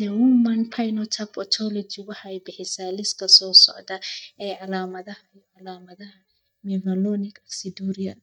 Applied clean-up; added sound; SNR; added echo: neural mask model DeepFilterNet 3.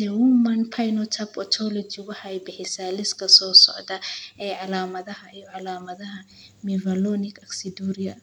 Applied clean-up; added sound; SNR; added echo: none; none; none; none.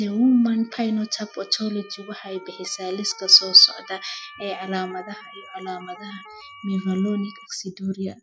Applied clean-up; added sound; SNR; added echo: classical method Wiener filter.